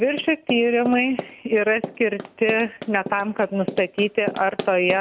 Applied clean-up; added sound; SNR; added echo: none; Run; 12 dB; none.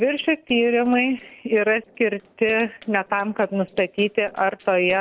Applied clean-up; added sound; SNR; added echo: neural separator model SepFormer DNS4.